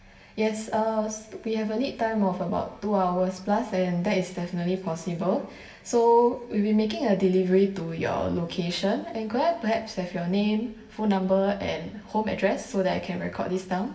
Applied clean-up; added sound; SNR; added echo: none; none; none; reverberation time 0.8 s.